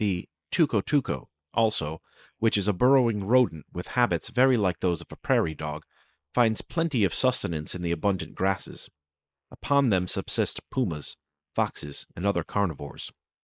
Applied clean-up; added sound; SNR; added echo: neural mask model Resemble Enhance denoiser.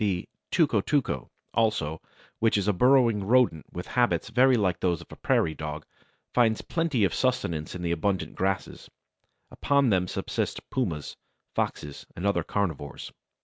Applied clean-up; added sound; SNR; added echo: none; none; none; none.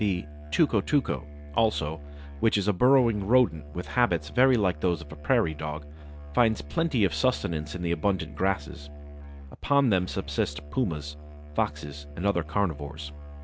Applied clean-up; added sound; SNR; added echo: none; Musical instrument; 14 dB; none.